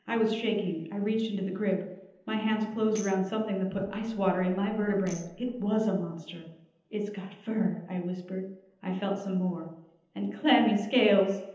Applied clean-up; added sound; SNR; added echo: neural separator model SepFormer DNS4.